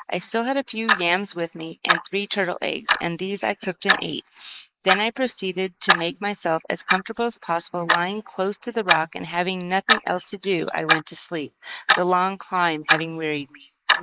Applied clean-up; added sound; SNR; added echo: neural mask model Resemble Enhance denoiser.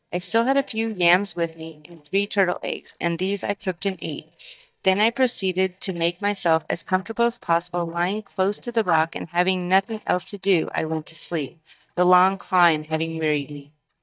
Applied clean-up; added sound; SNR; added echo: neural mask model DeepFilterNet 3.